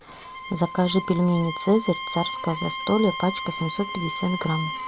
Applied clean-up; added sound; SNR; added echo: none; Bowed string instrument; 8 dB; none.